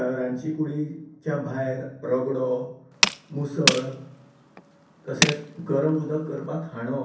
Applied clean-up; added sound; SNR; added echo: none; Tools; 0 dB; reverberation time 0.6 s.